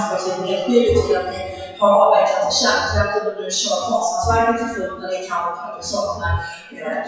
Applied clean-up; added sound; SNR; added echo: classical method WPE with log-MMSE.